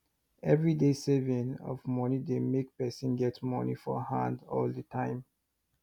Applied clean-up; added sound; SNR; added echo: none; none; none; none.